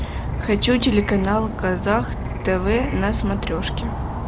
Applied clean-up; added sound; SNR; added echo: none; Insect / Frog; 4 dB; none.